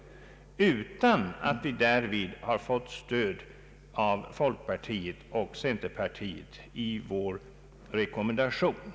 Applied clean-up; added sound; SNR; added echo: none; none; none; none.